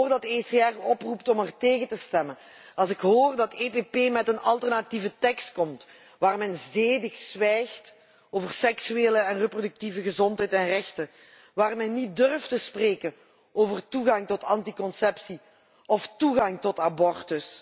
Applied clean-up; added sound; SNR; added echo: none; none; none; none.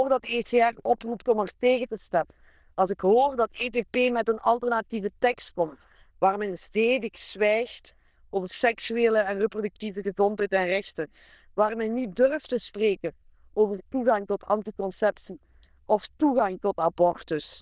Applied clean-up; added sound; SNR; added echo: neural diffusion model UNIVERSE++.